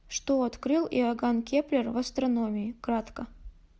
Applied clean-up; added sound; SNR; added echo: none; none; none; none.